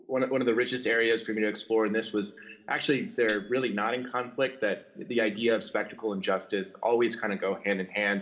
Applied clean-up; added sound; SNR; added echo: none; Tambourine; 2 dB; reverberation time 1.7 s.